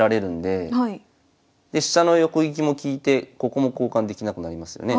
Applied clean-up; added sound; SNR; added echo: none; none; none; none.